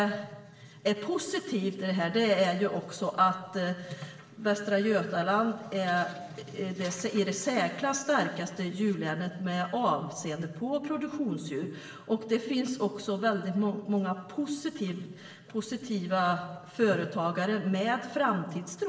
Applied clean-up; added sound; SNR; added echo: none; none; none; reverberation time 1.1 s.